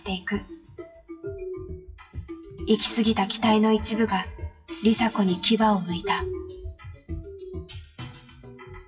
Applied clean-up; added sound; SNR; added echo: classical method WPE with log-MMSE.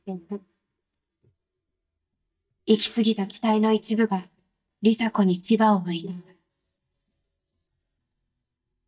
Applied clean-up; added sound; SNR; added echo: neural mask model DeepFilterNet 3.